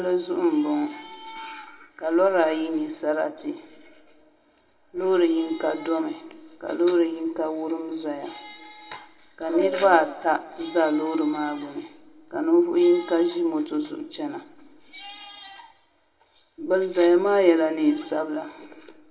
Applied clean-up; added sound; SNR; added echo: none; none; none; reverberation time 1.5 s.